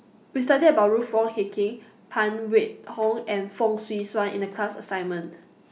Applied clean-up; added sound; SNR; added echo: none; none; none; none.